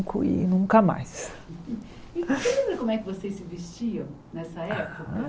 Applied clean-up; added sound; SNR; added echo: none; none; none; none.